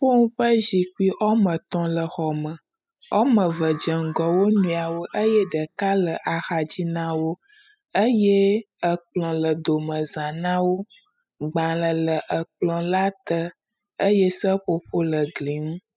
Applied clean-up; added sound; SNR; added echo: classical method spectral subtraction.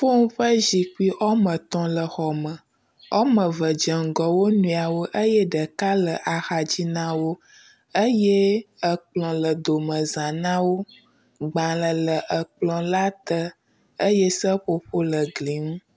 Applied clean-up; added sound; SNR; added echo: none; none; none; none.